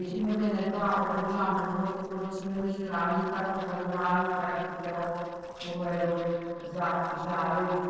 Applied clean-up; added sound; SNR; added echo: neural separator model SepFormer DNS4.